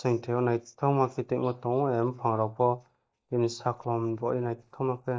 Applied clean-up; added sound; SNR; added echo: neural mask model DeepFilterNet 3.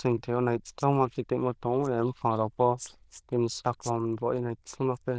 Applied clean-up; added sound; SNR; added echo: neural diffusion model UNIVERSE++.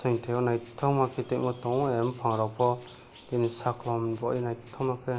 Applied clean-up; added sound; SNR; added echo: none; Rattle (instrument); 16 dB; none.